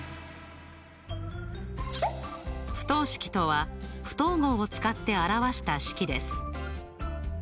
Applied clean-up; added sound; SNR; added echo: none; none; none; none.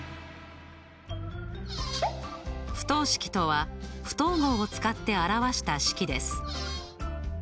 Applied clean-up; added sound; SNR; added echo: none; Squeak; 11 dB; none.